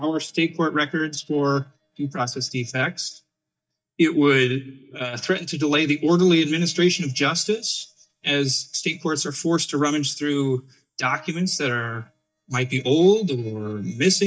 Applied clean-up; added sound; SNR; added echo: neural mask model DeepFilterNet 3.